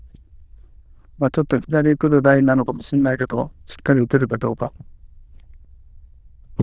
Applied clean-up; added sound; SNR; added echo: neural diffusion model UNIVERSE++.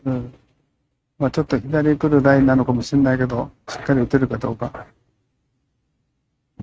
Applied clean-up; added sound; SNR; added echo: neural mask model RNNoise.